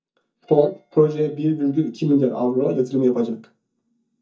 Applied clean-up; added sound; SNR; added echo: neural mask model DeepFilterNet 3.